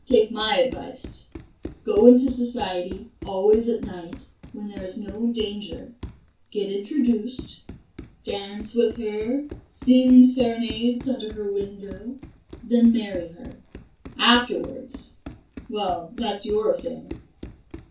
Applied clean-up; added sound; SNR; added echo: none; Run; 18 dB; reverberation time 0.2 s.